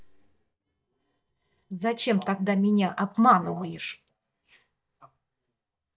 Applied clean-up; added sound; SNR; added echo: neural mask model DeepFilterNet 3.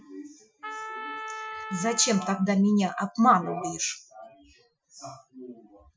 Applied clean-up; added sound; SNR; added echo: classical method Wiener filter.